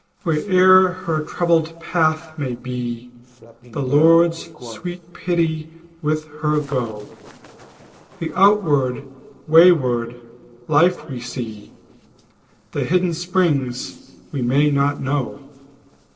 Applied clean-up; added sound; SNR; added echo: neural separator model SepFormer DNS4.